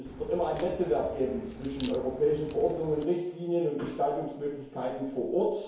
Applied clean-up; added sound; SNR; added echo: none; Crack; 13 dB; reverberation time 1.0 s.